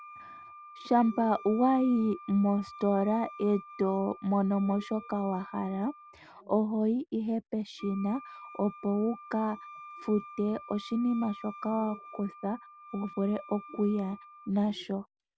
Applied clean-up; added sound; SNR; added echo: none; Wind instrument, woodwind instrument; 18 dB; none.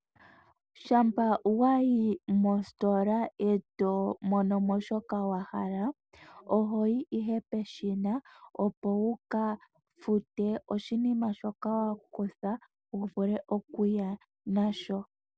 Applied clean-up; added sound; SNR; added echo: none; none; none; none.